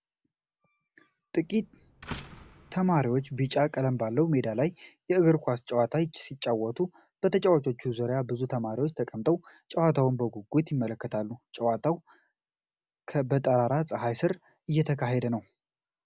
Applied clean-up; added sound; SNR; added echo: none; Slam; 18 dB; none.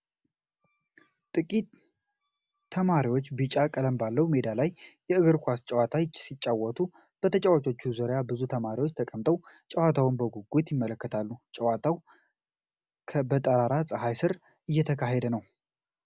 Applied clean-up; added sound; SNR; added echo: none; none; none; none.